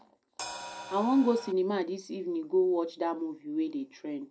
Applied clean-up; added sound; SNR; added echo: none; Crash cymbal; 11 dB; reverberation time 0.2 s.